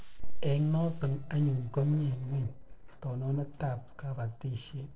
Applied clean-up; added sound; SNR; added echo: neural separator model SepFormer DNS4.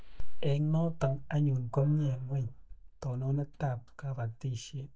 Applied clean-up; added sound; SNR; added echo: neural mask model DeepFilterNet 3.